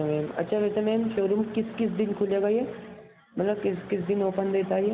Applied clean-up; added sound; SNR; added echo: none; none; none; none.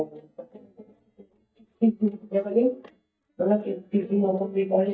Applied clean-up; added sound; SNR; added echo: neural mask model DeepFilterNet 3.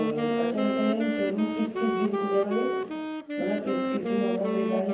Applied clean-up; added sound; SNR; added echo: none; Wind instrument, woodwind instrument; 0 dB; reverberation time 0.7 s.